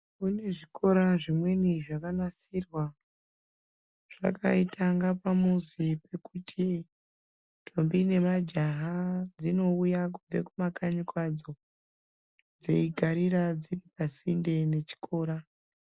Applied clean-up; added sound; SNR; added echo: none; none; none; none.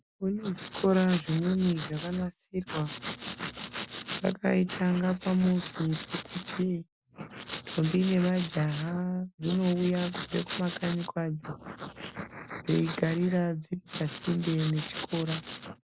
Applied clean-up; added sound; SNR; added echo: neural mask model Resemble Enhance denoiser.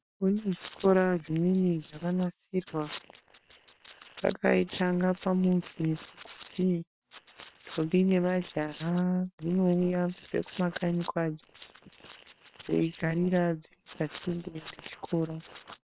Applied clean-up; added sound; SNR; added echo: neural separator model SepFormer WHAM!.